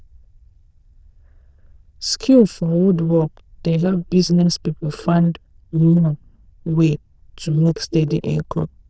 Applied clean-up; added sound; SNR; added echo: neural diffusion model UNIVERSE++.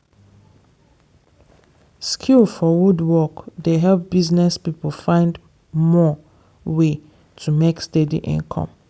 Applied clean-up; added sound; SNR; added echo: none; none; none; none.